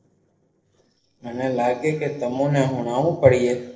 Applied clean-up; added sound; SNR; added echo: neural separator model SepFormer DNS4.